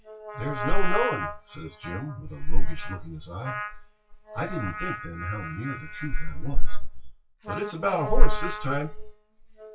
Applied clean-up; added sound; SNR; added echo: classical method WPE with log-MMSE.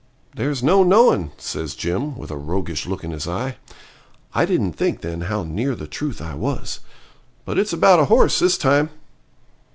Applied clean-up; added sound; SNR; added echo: none; none; none; none.